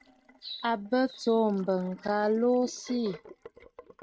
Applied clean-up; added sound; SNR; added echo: neural mask model RNNoise.